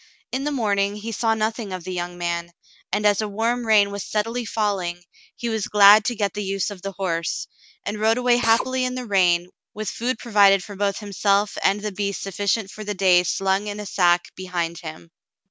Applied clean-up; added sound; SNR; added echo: none; Drill; 8 dB; none.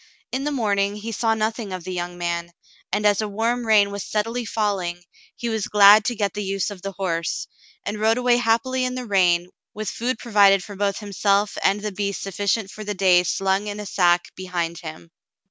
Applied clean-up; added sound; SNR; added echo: none; none; none; none.